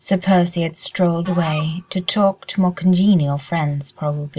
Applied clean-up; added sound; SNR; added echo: none; Musical instrument; 19 dB; none.